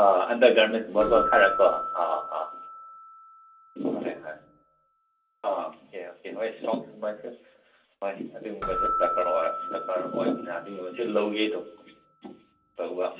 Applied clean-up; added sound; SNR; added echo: none; Keyboard (musical); 8 dB; reverberation time 0.3 s.